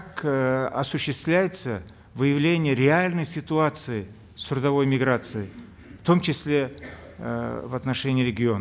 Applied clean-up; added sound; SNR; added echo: none; none; none; none.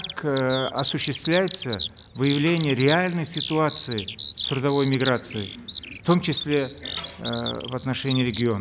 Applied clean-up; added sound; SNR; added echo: none; Bird vocalization, bird call, bird song + Tambourine; 10 dB; none.